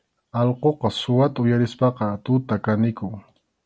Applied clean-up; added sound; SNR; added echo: none; none; none; none.